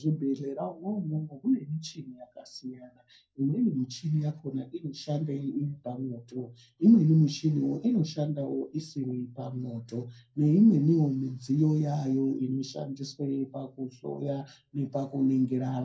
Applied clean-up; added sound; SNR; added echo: none; none; none; reverberation time 0.2 s.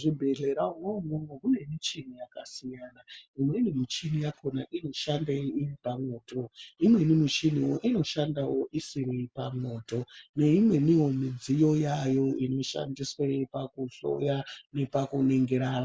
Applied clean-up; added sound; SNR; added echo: none; none; none; none.